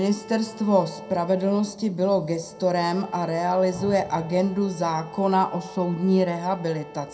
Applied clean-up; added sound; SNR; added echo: none; Bowed string instrument; 20 dB; reverberation time 0.2 s.